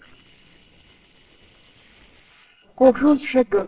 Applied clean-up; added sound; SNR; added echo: neural separator model SepFormer WHAMR!.